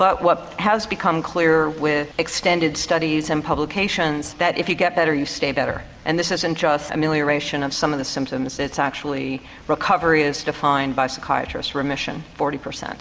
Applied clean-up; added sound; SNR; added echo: none; none; none; none.